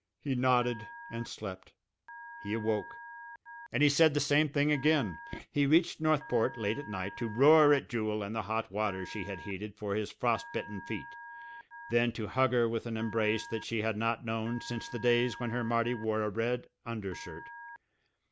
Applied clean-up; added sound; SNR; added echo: none; Telephone; 17 dB; none.